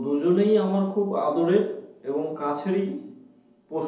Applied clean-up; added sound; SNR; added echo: none; none; none; reverberation time 2.2 s.